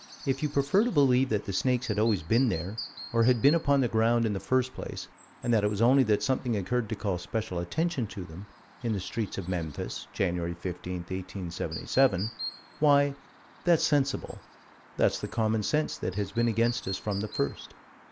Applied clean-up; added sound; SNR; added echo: none; Chirp, tweet; 18 dB; none.